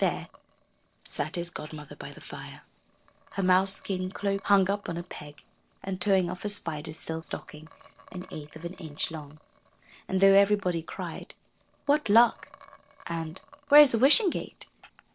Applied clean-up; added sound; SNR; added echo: neural separator model SepFormer DNS4.